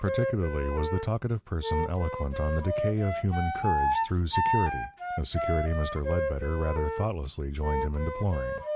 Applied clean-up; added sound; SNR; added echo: none; Wind instrument, woodwind instrument; 2 dB; none.